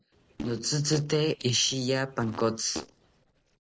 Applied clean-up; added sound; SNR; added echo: neural separator model SepFormer DNS4.